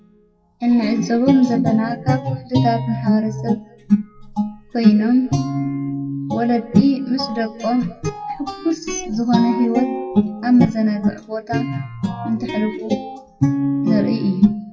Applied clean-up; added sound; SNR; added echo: classical method WPE with log-MMSE.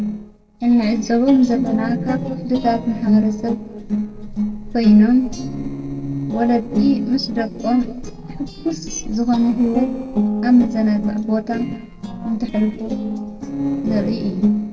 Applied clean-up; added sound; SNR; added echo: neural separator model SepFormer DNS4.